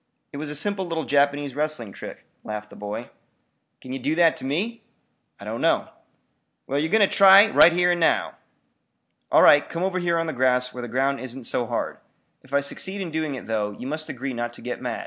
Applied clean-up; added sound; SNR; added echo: none; none; none; none.